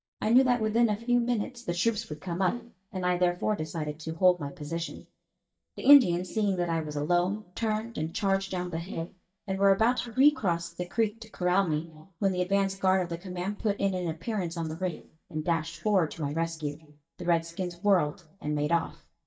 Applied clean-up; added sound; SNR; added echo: neural mask model DeepFilterNet 3.